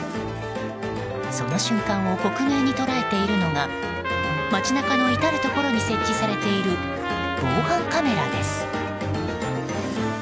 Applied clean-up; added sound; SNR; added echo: none; Trumpet; 5 dB; none.